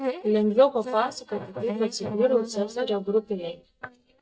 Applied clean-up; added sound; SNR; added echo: neural mask model DeepFilterNet 3.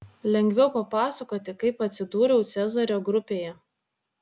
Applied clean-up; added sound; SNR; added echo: none; none; none; none.